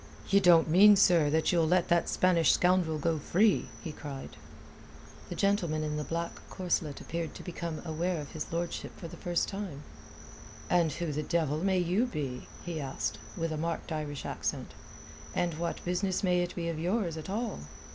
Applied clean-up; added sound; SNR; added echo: none; Cricket; 17 dB; none.